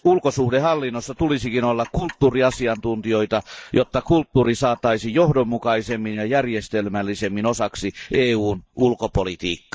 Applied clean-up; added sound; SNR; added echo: neural mask model DeepFilterNet 3.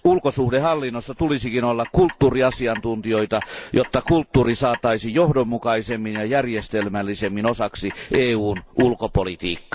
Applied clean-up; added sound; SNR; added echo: none; Clock; 18 dB; none.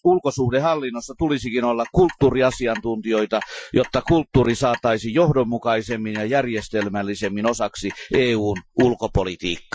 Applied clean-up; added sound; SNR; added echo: classical method Wiener filter.